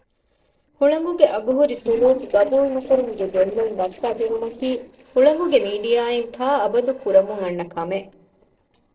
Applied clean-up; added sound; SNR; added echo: neural separator model SepFormer DNS4.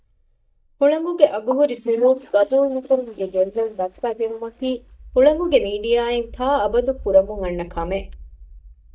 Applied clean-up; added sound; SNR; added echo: neural mask model DeepFilterNet 3.